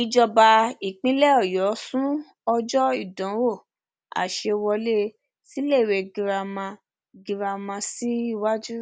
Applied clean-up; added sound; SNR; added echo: none; none; none; none.